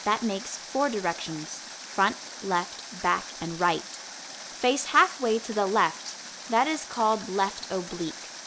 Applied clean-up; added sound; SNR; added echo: none; Water; 13 dB; none.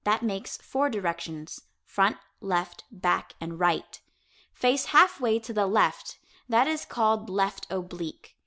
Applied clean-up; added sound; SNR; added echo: none; none; none; none.